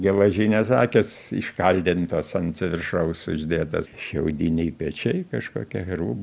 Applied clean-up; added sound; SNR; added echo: none; none; none; none.